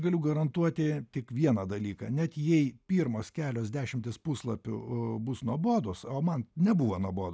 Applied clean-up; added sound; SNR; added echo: none; none; none; none.